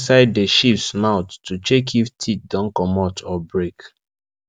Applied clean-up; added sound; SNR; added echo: none; none; none; none.